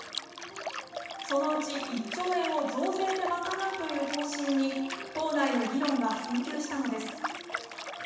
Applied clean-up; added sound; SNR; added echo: none; Liquid; 8 dB; reverberation time 1.1 s.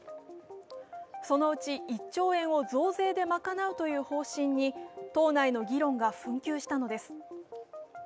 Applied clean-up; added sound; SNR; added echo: none; none; none; none.